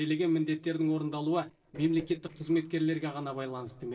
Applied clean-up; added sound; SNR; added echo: neural separator model SepFormer DNS4.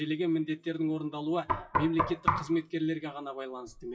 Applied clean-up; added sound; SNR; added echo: classical method WPE with log-MMSE.